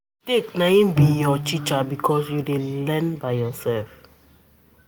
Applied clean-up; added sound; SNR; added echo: none; Bowed string instrument; 4 dB; none.